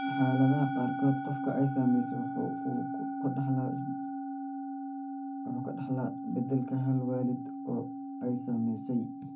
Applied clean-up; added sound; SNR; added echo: none; Musical instrument; 4 dB; reverberation time 0.3 s.